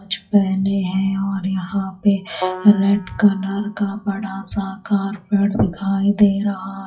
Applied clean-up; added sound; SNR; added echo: classical method WPE with log-MMSE.